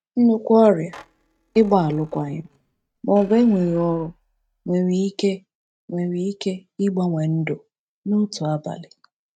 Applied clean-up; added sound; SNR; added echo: neural mask model RNNoise.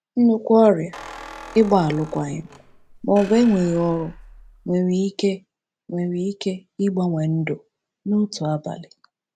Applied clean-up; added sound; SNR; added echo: none; Squeak; 18 dB; none.